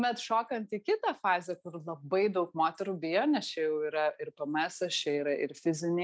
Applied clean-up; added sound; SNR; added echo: none; none; none; none.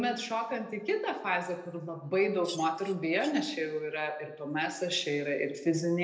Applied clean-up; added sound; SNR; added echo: neural separator model SepFormer DNS4.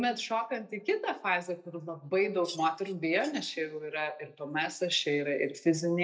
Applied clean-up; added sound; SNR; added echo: neural mask model DeepFilterNet 3.